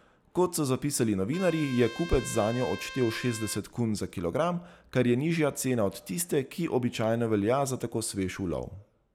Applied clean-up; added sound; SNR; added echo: none; Trumpet; 15 dB; none.